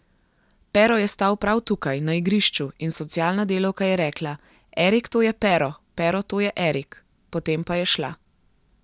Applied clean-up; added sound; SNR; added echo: none; none; none; none.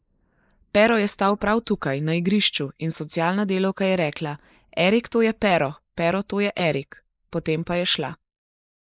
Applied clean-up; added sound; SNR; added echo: neural mask model Resemble Enhance denoiser.